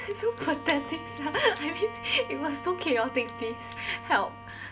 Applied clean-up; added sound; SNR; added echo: none; Bowed string instrument; 12 dB; none.